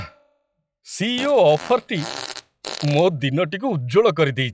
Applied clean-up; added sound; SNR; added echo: classical method log-MMSE.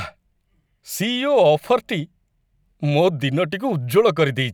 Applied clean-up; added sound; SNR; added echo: none; none; none; none.